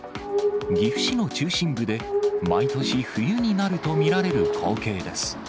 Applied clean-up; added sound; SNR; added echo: none; Glass; 2 dB; none.